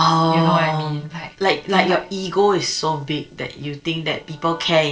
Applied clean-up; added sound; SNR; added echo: neural separator model SepFormer DNS4.